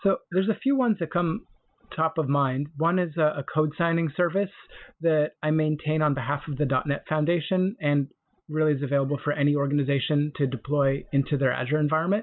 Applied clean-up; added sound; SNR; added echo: none; none; none; none.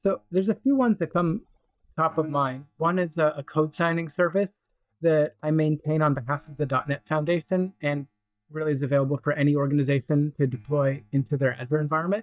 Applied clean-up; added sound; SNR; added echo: neural mask model DeepFilterNet 3.